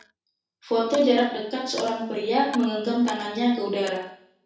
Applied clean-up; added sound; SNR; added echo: none; Coin (dropping); 20 dB; reverberation time 0.7 s.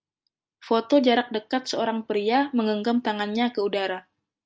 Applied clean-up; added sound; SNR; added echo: none; none; none; none.